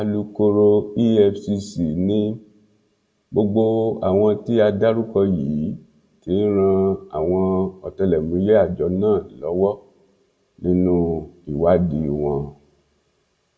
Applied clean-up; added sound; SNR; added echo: none; none; none; reverberation time 0.2 s.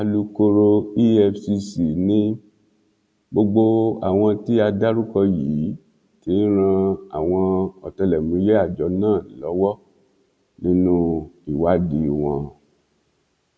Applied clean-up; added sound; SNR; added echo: none; none; none; none.